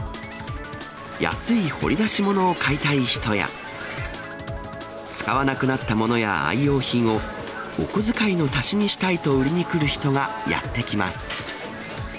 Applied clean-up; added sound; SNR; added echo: none; none; none; none.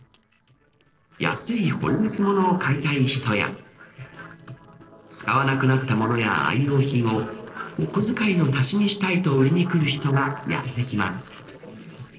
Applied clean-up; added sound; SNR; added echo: neural separator model SepFormer DNS4.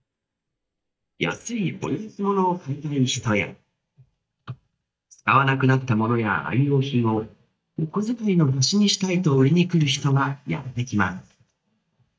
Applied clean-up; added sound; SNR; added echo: neural mask model DeepFilterNet 3.